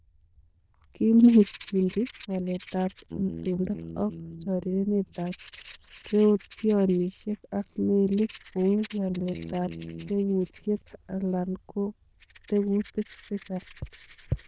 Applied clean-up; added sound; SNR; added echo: neural diffusion model UNIVERSE++.